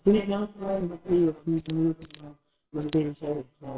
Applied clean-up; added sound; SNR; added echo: neural separator model SepFormer WHAMR!.